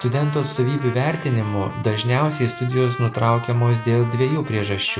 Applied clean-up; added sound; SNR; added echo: none; Trumpet; 15 dB; none.